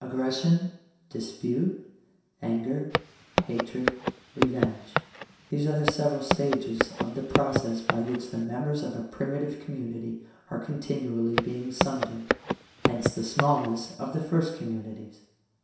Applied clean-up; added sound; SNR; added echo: none; Walk, footsteps; -1 dB; reverberation time 0.7 s.